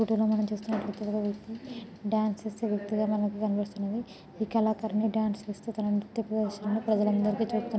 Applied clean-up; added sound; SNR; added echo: none; none; none; none.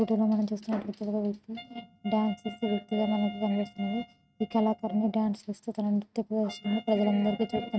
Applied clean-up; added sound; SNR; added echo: neural mask model RNNoise.